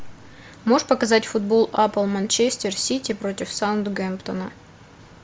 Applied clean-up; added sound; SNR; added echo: none; none; none; none.